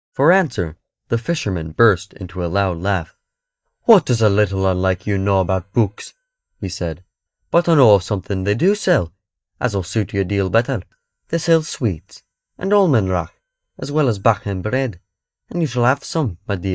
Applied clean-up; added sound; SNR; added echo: neural mask model DeepFilterNet 3.